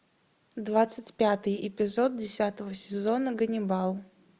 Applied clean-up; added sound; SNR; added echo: none; none; none; none.